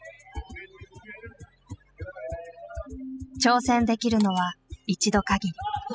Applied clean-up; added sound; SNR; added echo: classical method spectral subtraction.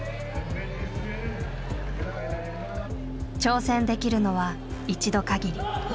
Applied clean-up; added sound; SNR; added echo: none; none; none; none.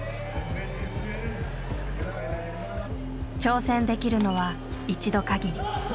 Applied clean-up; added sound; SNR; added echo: none; Walk, footsteps / Subway, metro, underground; 19 dB; none.